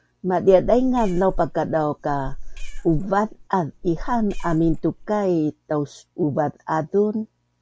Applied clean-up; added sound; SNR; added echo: none; Meow; 7 dB; none.